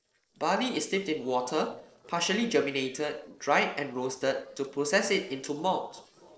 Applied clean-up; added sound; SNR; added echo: neural separator model SepFormer DNS4.